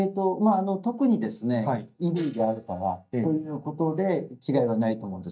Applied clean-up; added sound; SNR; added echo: neural mask model DeepFilterNet 3.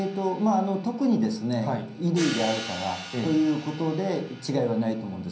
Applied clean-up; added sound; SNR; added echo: none; Hi-hat; 14 dB; reverberation time 0.6 s.